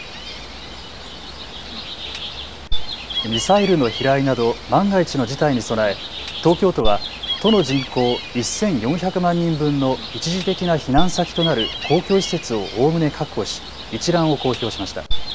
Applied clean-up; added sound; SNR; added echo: none; Gull, seagull; 5 dB; none.